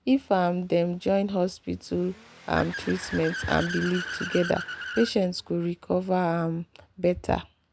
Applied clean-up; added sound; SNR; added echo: none; Accelerating, revving, vroom / Car; 12 dB; none.